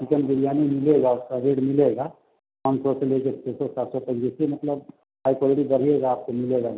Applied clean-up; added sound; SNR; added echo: none; none; none; none.